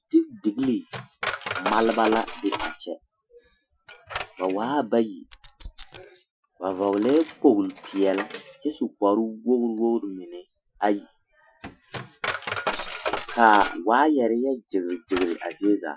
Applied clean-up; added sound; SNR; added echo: classical method Wiener filter.